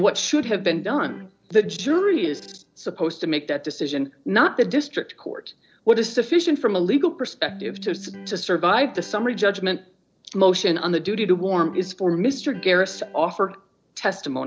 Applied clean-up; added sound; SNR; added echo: neural separator model SepFormer DNS4.